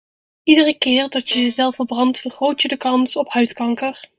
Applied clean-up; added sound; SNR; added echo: neural mask model DeepFilterNet 3.